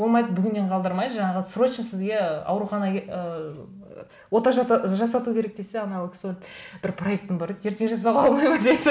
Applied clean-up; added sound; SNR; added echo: none; none; none; none.